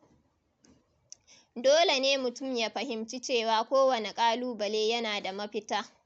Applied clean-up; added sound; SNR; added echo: none; none; none; none.